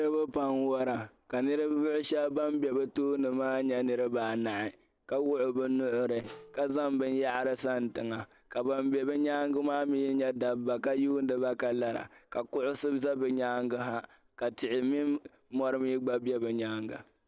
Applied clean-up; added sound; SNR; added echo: neural separator model SepFormer DNS4.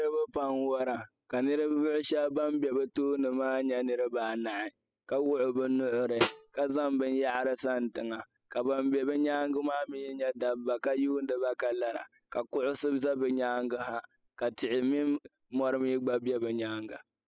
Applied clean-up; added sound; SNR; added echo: classical method spectral subtraction.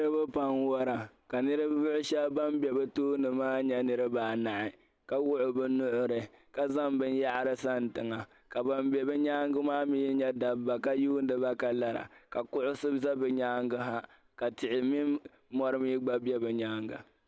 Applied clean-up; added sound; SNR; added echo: none; none; none; none.